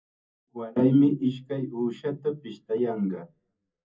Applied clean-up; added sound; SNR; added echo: none; none; none; reverberation time 0.3 s.